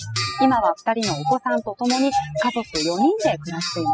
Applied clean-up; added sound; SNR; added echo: classical method spectral subtraction.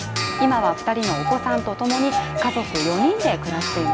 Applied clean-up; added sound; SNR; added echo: none; Clock; 3 dB; none.